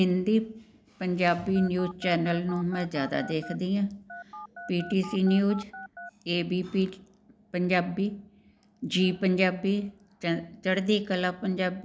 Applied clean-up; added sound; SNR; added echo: none; Telephone; 15 dB; none.